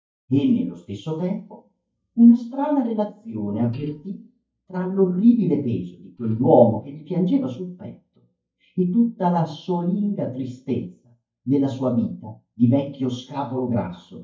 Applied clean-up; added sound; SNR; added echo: neural mask model DeepFilterNet 3.